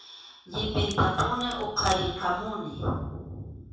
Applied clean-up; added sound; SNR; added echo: none; Packing tape, duct tape; 15 dB; reverberation time 0.7 s.